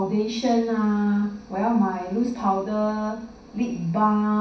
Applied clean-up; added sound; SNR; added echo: none; none; none; reverberation time 0.6 s.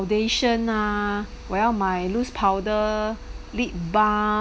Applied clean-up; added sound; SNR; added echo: none; none; none; none.